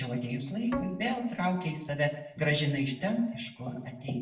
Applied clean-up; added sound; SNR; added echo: none; Bowed string instrument; 14 dB; reverberation time 0.6 s.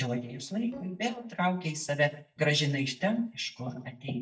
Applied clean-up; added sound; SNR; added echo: neural mask model DeepFilterNet 3.